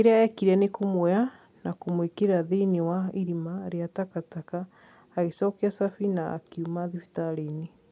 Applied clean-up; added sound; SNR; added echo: none; none; none; none.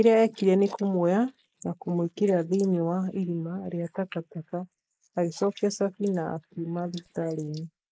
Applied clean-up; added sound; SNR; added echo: neural mask model Resemble Enhance denoiser.